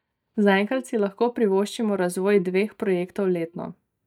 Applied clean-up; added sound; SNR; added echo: neural mask model DeepFilterNet 3.